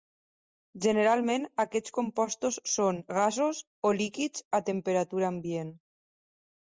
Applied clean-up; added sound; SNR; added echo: none; none; none; none.